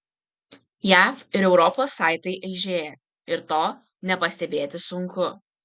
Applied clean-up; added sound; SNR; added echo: none; none; none; none.